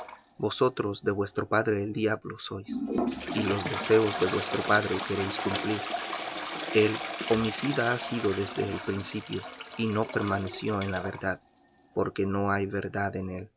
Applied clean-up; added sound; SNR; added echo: none; Toilet flush; 7 dB; none.